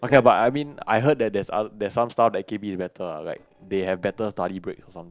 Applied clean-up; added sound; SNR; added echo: neural separator model SepFormer DNS4.